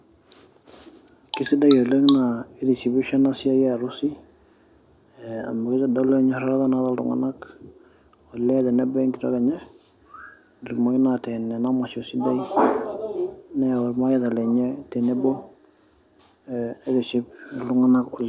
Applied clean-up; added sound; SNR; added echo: none; none; none; none.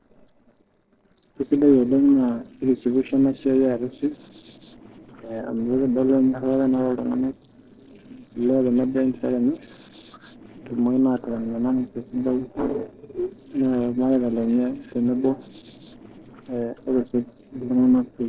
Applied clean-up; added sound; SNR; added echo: neural separator model SepFormer DNS4.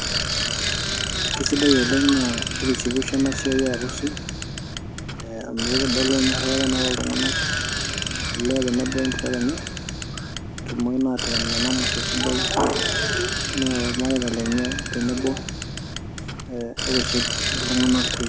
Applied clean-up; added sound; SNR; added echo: none; Bicycle; 1 dB; none.